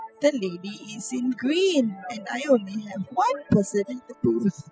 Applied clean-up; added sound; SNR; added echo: classical method spectral subtraction.